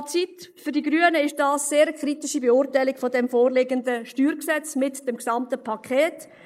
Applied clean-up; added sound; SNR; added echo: neural mask model Resemble Enhance denoiser.